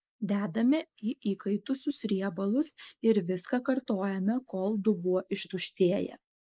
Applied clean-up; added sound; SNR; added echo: neural mask model Resemble Enhance denoiser.